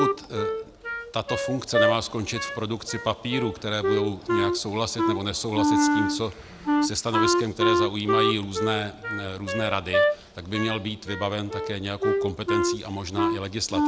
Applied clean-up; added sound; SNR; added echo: none; Wind instrument, woodwind instrument; -3 dB; none.